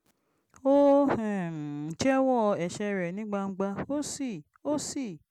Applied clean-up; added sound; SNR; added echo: none; none; none; none.